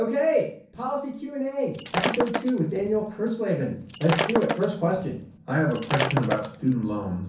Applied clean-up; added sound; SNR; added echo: none; Shatter; 4 dB; reverberation time 0.6 s.